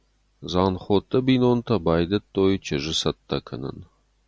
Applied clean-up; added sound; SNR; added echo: none; none; none; none.